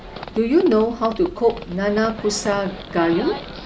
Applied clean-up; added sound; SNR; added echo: none; Livestock, farm animals, working animals; 14 dB; none.